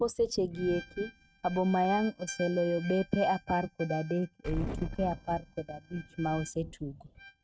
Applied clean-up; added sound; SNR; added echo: neural mask model RNNoise.